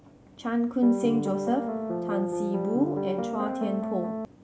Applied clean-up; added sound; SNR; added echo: none; Piano; 1 dB; none.